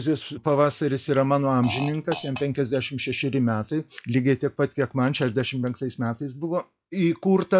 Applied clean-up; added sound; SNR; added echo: classical method log-MMSE.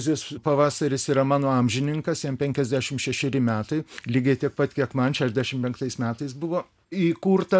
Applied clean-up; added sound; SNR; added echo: none; none; none; none.